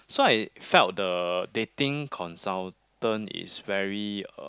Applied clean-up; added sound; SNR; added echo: none; none; none; none.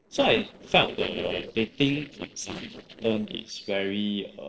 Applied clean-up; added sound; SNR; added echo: neural separator model SepFormer DNS4.